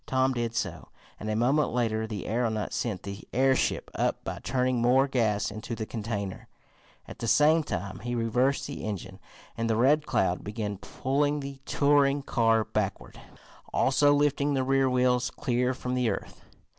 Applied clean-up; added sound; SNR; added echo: none; none; none; none.